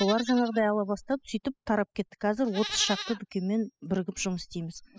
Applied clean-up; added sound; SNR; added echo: classical method spectral subtraction.